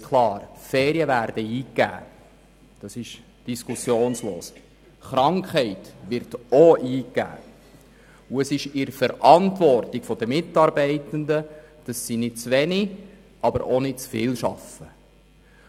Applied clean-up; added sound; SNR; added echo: none; none; none; none.